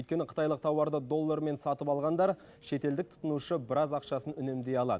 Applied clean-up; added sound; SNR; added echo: none; none; none; none.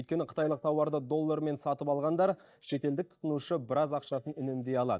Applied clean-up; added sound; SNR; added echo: neural mask model DeepFilterNet 3.